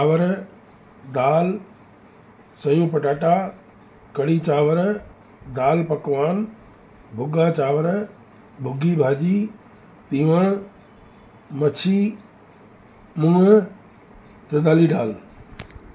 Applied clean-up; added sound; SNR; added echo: none; none; none; none.